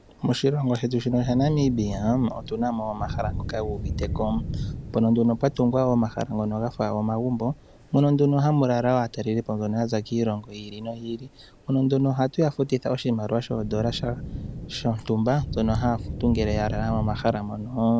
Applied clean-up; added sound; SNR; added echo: none; Thunder / Rain; 10 dB; none.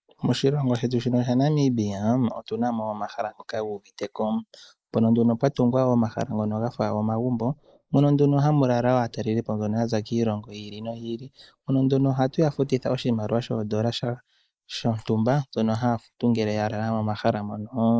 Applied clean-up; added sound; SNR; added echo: neural mask model Resemble Enhance denoiser.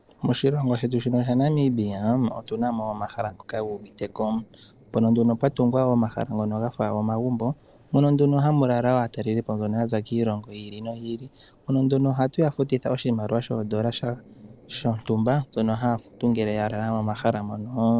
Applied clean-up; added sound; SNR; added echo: neural separator model SepFormer DNS4.